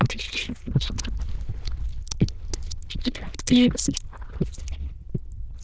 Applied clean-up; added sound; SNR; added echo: neural diffusion model UNIVERSE++.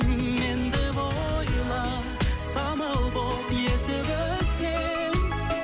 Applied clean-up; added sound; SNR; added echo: none; none; none; none.